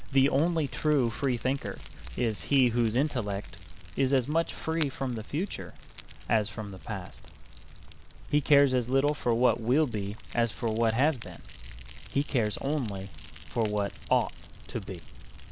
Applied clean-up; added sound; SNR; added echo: none; Fire; 12 dB; none.